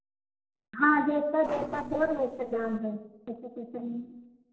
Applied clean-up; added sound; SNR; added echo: neural separator model SepFormer DNS4.